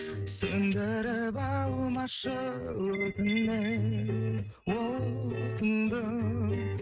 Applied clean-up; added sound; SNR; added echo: neural mask model RNNoise.